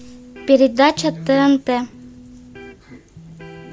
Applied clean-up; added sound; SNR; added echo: none; Electric guitar; 18 dB; none.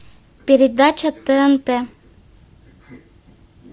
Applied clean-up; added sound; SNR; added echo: none; none; none; none.